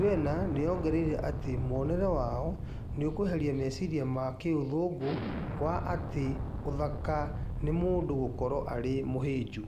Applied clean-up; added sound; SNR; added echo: none; Explosion; 5 dB; none.